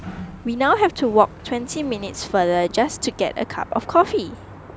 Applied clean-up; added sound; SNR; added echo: none; Sliding door; 17 dB; none.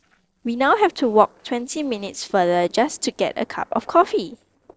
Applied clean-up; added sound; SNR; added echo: neural separator model SepFormer DNS4.